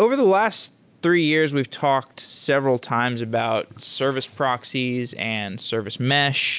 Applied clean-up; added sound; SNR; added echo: none; none; none; none.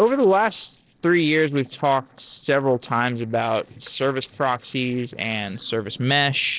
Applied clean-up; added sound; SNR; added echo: neural separator model SepFormer DNS4.